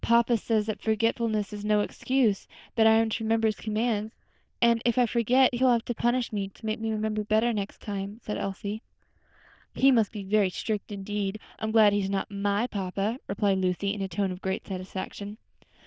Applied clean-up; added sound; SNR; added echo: neural diffusion model UNIVERSE++.